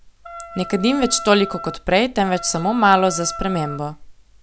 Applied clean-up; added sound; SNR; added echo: none; Wind instrument, woodwind instrument; 13 dB; none.